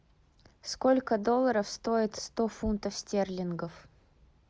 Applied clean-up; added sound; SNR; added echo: none; none; none; none.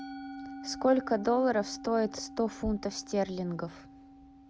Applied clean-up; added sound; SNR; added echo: none; Musical instrument; 14 dB; none.